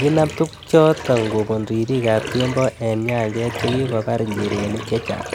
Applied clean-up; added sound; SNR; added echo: none; Bathtub (filling or washing); 10 dB; none.